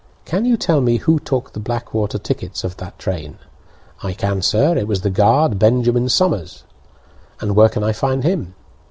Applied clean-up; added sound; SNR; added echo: none; none; none; none.